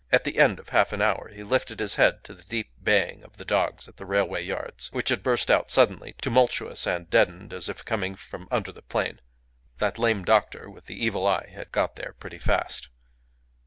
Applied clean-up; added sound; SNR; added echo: none; none; none; none.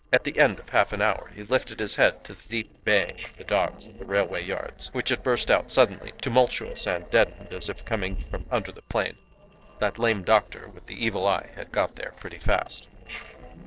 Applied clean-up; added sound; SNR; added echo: neural separator model SepFormer DNS4.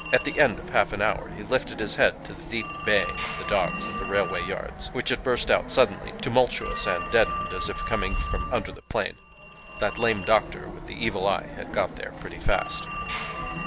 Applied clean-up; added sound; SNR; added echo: none; Telephone; 7 dB; none.